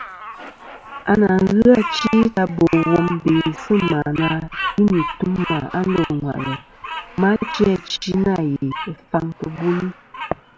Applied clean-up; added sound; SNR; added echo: none; Bird vocalization, bird call, bird song; 12 dB; none.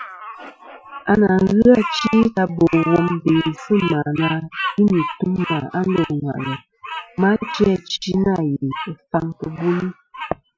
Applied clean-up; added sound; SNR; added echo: classical method Wiener filter.